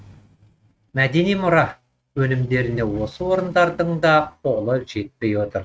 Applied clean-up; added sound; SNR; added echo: neural mask model RNNoise.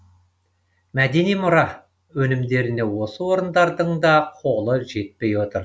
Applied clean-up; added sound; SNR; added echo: none; none; none; none.